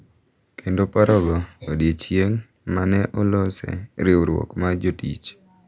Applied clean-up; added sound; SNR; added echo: none; none; none; none.